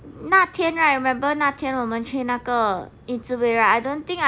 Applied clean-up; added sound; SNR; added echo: none; none; none; none.